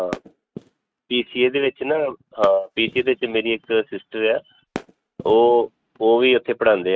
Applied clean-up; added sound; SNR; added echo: neural mask model RNNoise.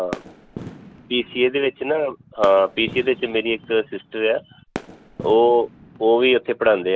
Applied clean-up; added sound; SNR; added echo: none; Fireworks; 18 dB; none.